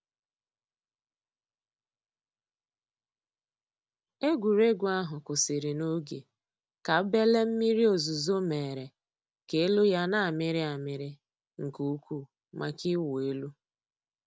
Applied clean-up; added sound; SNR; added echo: none; none; none; none.